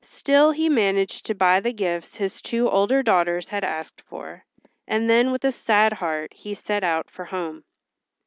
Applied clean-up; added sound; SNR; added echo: none; none; none; none.